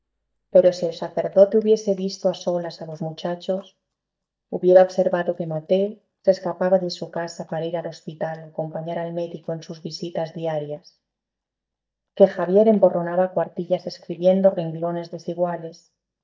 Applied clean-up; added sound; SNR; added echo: neural mask model DeepFilterNet 3.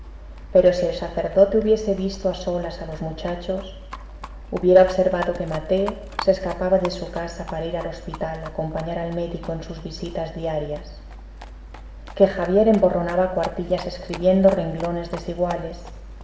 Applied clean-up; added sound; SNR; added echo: none; Livestock, farm animals, working animals; 18 dB; reverberation time 1.0 s.